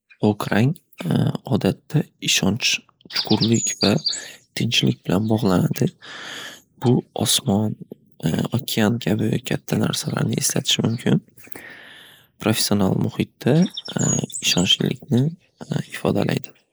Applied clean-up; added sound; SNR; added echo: neural mask model Resemble Enhance denoiser.